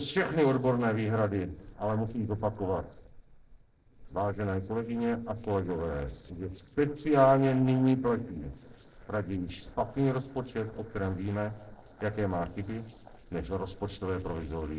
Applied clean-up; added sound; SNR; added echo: neural separator model SepFormer DNS4.